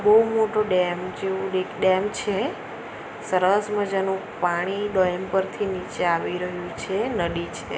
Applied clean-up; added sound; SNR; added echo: none; none; none; none.